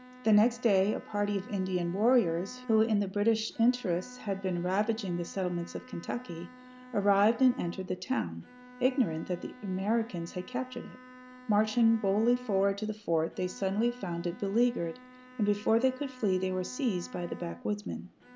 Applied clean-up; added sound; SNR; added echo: none; Bowed string instrument; 20 dB; none.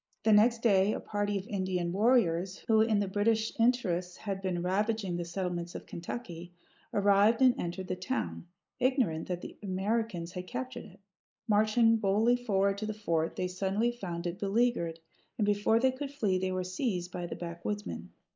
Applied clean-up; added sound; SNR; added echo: neural mask model Resemble Enhance denoiser.